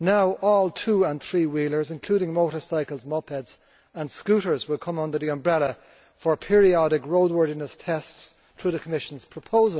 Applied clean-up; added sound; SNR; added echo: none; none; none; none.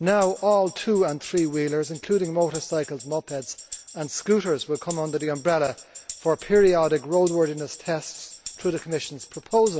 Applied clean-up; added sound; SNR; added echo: none; Tambourine; 18 dB; none.